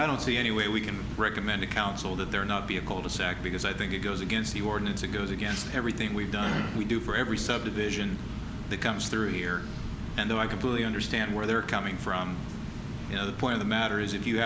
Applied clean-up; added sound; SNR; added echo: none; none; none; none.